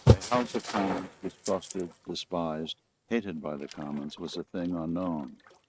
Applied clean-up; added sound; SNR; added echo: neural mask model RNNoise.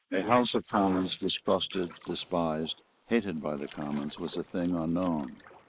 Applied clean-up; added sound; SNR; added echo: neural mask model Resemble Enhance denoiser.